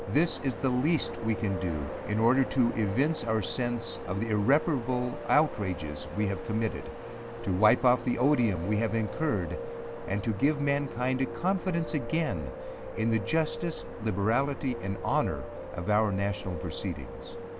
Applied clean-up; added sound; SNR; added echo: none; Waves, surf + Piano; 10 dB; none.